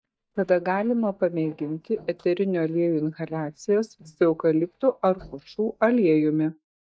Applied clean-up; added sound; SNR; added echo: neural mask model DeepFilterNet 3.